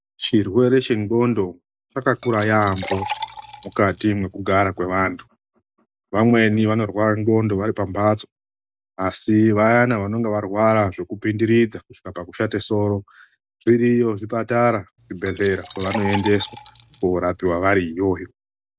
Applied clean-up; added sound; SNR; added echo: none; Liquid; 13 dB; none.